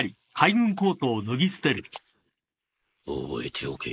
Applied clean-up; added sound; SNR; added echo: neural mask model Resemble Enhance denoiser.